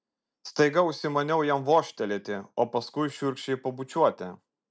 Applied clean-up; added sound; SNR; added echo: none; none; none; none.